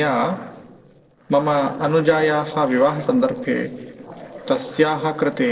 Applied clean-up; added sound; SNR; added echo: neural separator model SepFormer DNS4.